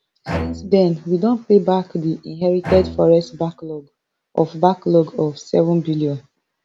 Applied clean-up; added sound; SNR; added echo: none; Bowed string instrument; 12 dB; none.